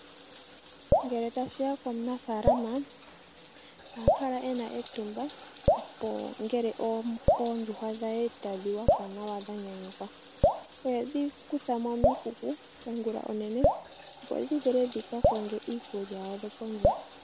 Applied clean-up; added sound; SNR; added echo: none; Bathtub (filling or washing) + Drip; -2 dB; none.